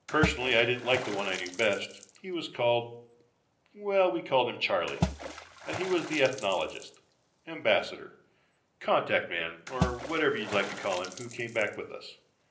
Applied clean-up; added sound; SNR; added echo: none; Water / Splash, splatter; 9 dB; reverberation time 0.5 s.